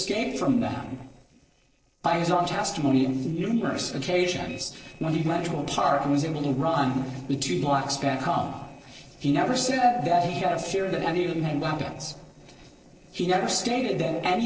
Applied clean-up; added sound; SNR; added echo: neural separator model SepFormer DNS4.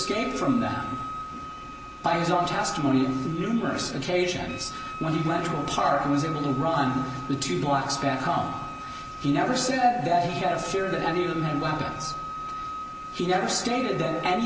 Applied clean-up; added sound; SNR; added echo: none; Wind instrument, woodwind instrument; 10 dB; reverberation time 0.6 s.